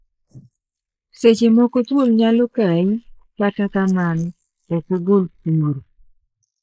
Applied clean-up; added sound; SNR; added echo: neural mask model Resemble Enhance denoiser.